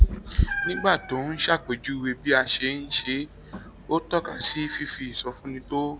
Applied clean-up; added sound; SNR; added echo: none; Meow; 4 dB; none.